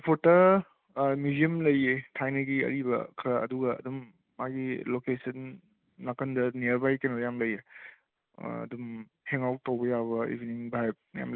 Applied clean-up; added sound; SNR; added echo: none; none; none; none.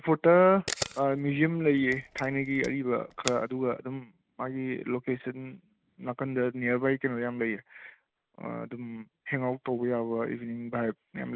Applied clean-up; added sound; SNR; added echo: none; Camera; 12 dB; none.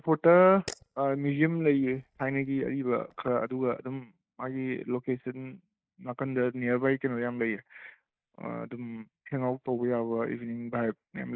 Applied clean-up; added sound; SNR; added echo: neural mask model DeepFilterNet 3.